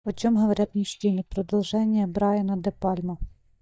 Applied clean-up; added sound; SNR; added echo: neural mask model DeepFilterNet 3.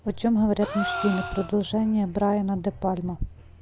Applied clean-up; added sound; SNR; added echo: none; Gasp; 10 dB; none.